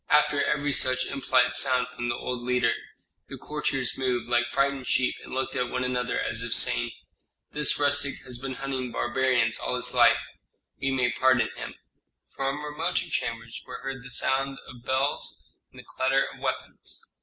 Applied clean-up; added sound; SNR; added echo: none; none; none; none.